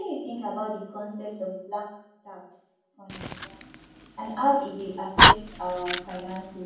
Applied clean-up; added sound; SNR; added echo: none; Fire; -4 dB; reverberation time 1.2 s.